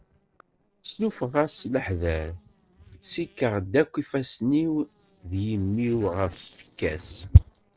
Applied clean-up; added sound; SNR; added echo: neural separator model SepFormer DNS4.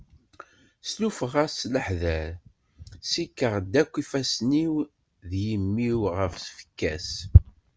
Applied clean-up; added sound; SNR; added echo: none; none; none; none.